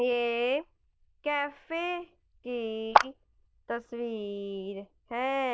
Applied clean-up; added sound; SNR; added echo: neural diffusion model UNIVERSE++.